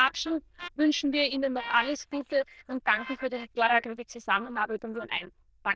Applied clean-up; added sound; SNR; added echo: neural diffusion model UNIVERSE++.